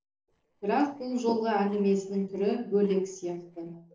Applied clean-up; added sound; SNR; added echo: neural separator model SepFormer DNS4.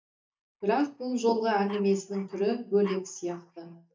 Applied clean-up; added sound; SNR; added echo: neural mask model DeepFilterNet 3.